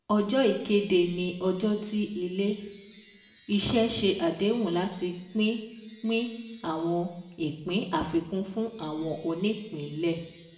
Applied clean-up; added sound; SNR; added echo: none; Wind chime; 16 dB; reverberation time 0.9 s.